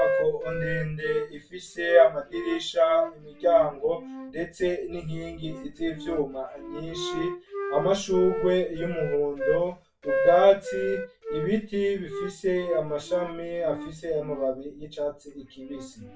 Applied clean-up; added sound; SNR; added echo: none; Wind instrument, woodwind instrument; 7 dB; reverberation time 0.2 s.